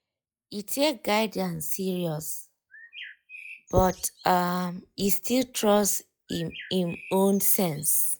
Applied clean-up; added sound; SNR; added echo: classical method log-MMSE.